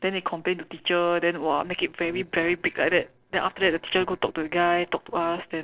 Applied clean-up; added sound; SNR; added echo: neural separator model SepFormer DNS4.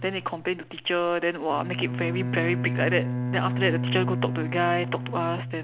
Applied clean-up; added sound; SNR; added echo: none; Bowed string instrument; 3 dB; none.